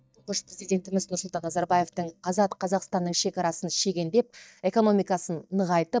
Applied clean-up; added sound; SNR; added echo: neural mask model DeepFilterNet 3.